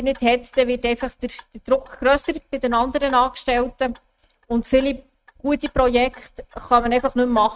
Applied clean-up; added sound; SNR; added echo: neural mask model RNNoise.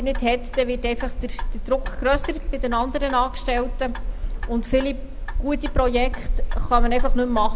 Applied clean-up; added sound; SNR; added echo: none; Clock; -1 dB; none.